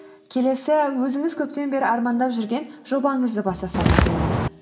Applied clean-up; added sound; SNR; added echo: none; Walk, footsteps; -4 dB; reverberation time 2.5 s.